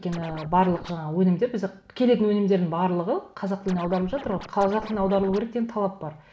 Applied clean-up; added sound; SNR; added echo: none; Scratching (performance technique); 14 dB; none.